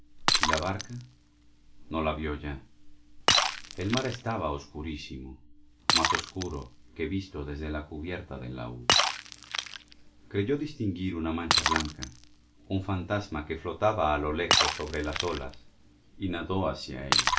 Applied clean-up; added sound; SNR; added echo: none; Shatter; -1 dB; reverberation time 0.2 s.